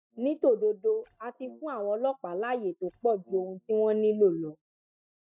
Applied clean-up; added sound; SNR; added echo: neural mask model DeepFilterNet 3.